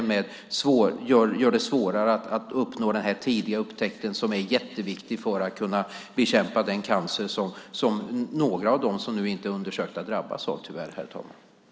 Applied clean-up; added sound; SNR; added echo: none; none; none; none.